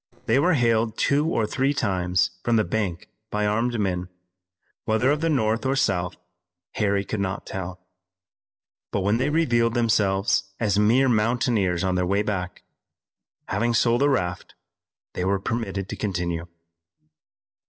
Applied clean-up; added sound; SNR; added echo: neural separator model SepFormer DNS4.